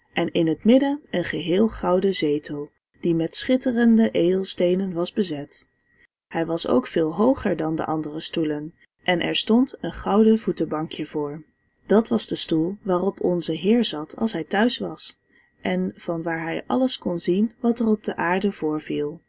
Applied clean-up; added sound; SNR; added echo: none; none; none; none.